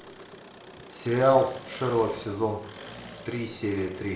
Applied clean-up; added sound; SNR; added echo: none; Engine; 16 dB; reverberation time 0.6 s.